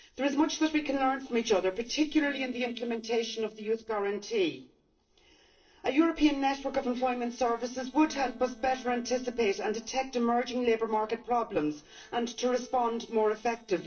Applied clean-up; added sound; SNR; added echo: neural separator model SepFormer DNS4.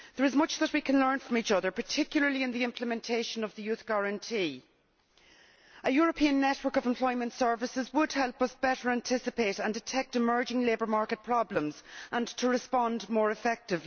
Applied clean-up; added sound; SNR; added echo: none; none; none; none.